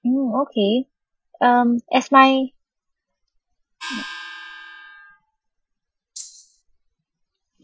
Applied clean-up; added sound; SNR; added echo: classical method Wiener filter.